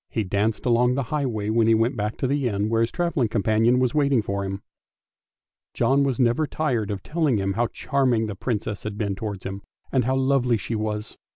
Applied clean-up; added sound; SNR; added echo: none; none; none; none.